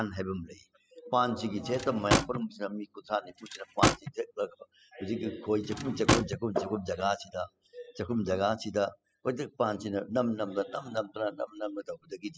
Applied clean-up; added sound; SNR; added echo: classical method spectral subtraction.